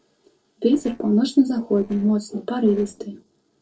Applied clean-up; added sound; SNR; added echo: neural separator model SepFormer DNS4.